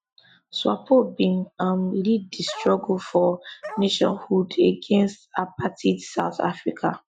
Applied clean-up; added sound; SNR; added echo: classical method Wiener filter.